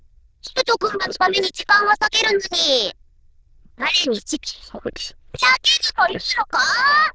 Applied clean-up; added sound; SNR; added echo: neural diffusion model UNIVERSE++.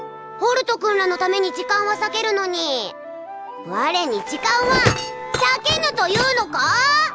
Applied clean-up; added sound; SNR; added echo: none; Wind instrument, woodwind instrument; 15 dB; none.